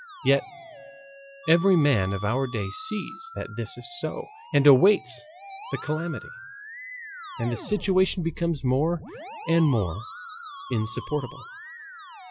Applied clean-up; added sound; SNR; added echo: classical method Wiener filter.